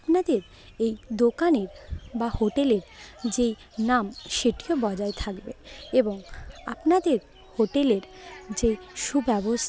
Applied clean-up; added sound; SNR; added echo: none; none; none; none.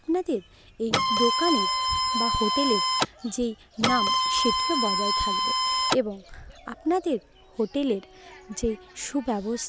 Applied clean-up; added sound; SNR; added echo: none; Printer; -5 dB; none.